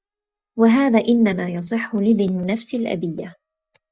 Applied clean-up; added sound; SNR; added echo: neural mask model DeepFilterNet 3.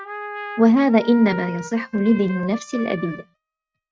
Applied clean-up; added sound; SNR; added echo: neural mask model RNNoise.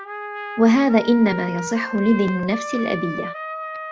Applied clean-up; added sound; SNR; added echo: none; Trumpet; 11 dB; none.